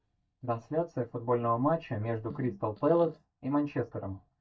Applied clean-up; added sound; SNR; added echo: neural mask model DeepFilterNet 3.